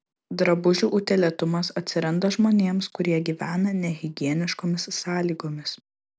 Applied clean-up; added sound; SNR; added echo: none; none; none; none.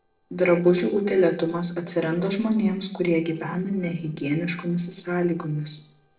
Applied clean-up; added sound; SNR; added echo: neural separator model SepFormer DNS4.